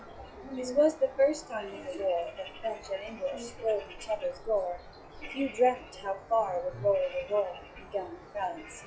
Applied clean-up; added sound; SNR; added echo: classical method log-MMSE.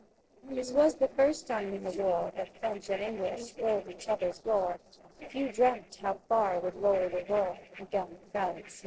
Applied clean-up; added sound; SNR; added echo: neural separator model SepFormer DNS4.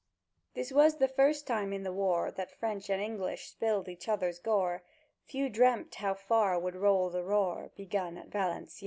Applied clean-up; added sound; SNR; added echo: none; none; none; none.